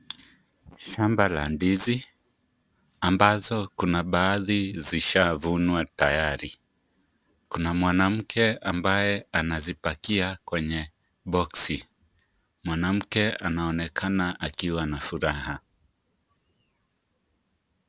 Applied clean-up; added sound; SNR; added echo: none; none; none; none.